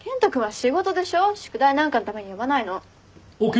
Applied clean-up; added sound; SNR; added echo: none; none; none; none.